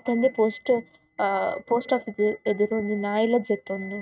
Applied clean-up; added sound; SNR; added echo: neural mask model RNNoise.